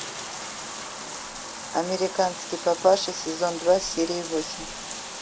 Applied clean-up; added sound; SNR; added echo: none; Bathtub (filling or washing); 9 dB; none.